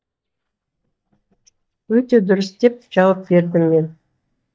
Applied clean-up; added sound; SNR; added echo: neural mask model DeepFilterNet 3.